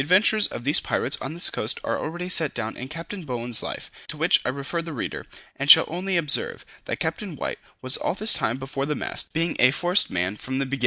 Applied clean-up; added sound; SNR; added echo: none; none; none; none.